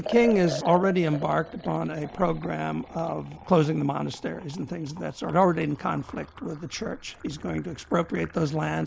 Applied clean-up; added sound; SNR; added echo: none; Liquid; 14 dB; none.